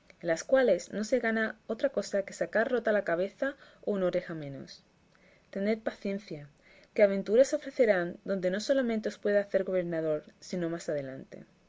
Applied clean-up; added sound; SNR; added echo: none; none; none; none.